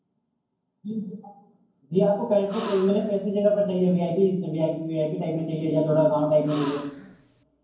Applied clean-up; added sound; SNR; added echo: none; Gasp; 14 dB; reverberation time 0.9 s.